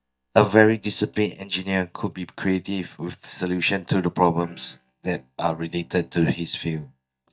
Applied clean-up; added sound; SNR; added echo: neural mask model DeepFilterNet 3.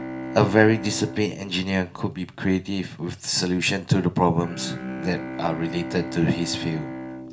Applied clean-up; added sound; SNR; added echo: none; Bowed string instrument; 11 dB; reverberation time 0.3 s.